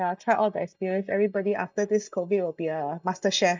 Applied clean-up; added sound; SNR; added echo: neural mask model DeepFilterNet 3.